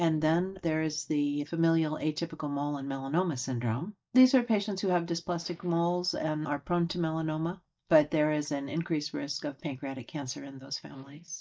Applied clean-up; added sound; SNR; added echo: neural mask model DeepFilterNet 3.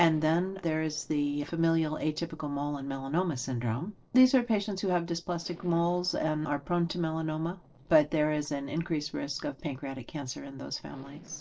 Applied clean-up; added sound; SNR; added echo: neural separator model SepFormer DNS4.